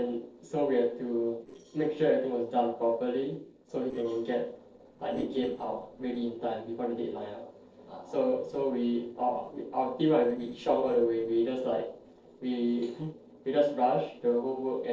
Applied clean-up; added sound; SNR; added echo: neural separator model SepFormer DNS4.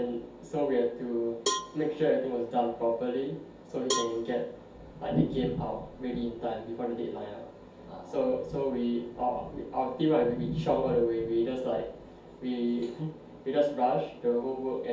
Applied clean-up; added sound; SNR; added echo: none; Cowbell; 8 dB; reverberation time 0.6 s.